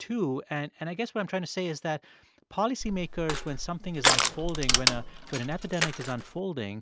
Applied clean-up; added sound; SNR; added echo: none; Crushing; -3 dB; none.